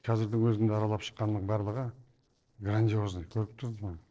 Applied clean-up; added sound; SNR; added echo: neural separator model SepFormer DNS4.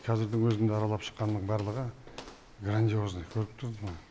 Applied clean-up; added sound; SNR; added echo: none; Walk, footsteps; 20 dB; none.